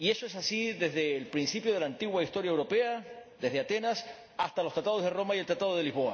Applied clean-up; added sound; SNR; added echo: none; none; none; none.